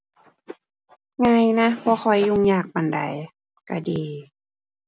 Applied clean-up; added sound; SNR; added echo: none; none; none; none.